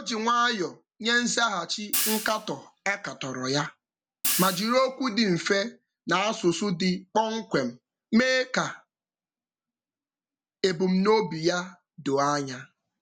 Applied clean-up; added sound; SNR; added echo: none; Hi-hat; 6 dB; none.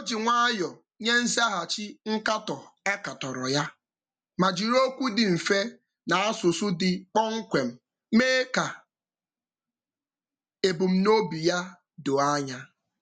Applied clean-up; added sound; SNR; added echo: none; none; none; none.